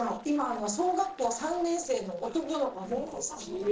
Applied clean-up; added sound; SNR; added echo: neural separator model SepFormer DNS4.